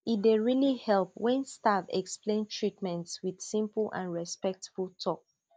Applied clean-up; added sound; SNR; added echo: none; none; none; none.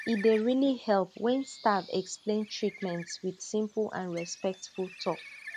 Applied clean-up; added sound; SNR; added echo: none; Bird; 18 dB; none.